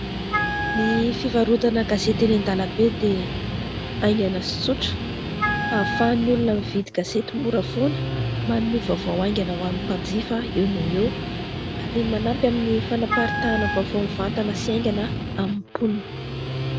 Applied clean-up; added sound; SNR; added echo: none; Guitar + Wind instrument, woodwind instrument; 3 dB; none.